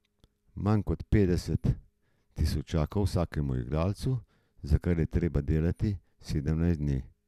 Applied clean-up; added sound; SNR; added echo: none; none; none; none.